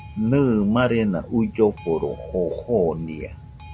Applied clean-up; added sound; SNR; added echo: none; Boat, Water vehicle; 17 dB; none.